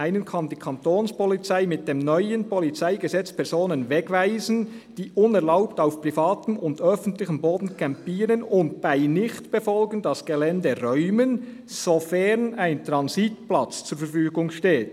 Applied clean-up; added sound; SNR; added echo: none; none; none; none.